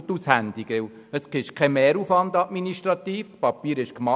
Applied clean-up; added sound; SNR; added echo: none; none; none; none.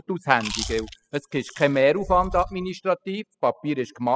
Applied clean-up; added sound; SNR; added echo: classical method spectral subtraction.